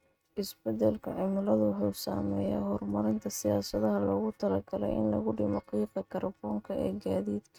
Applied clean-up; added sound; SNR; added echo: neural mask model RNNoise.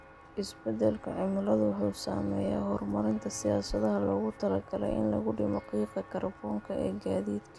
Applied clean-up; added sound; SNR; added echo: none; Walk, footsteps; 18 dB; none.